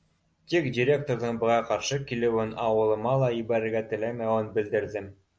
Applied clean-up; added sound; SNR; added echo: none; none; none; none.